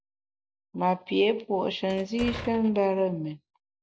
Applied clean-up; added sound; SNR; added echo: none; Door; 13 dB; none.